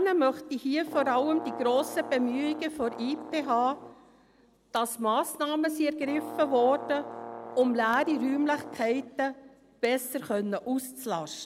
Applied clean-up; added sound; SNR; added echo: none; Brass instrument; 13 dB; none.